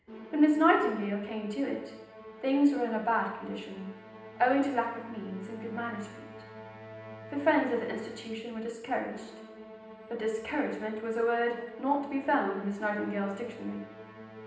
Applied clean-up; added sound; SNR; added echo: none; Musical instrument; 16 dB; reverberation time 0.9 s.